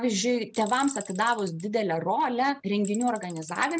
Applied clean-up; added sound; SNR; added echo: none; Tools; 16 dB; none.